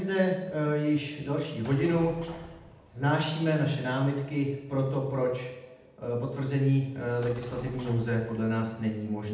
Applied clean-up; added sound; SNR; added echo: none; Explosion; 19 dB; reverberation time 0.8 s.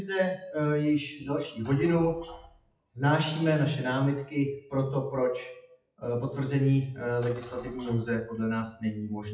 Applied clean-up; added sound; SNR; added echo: classical method WPE with log-MMSE.